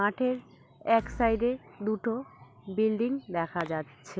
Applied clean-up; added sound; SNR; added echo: none; Door / Wood; 16 dB; none.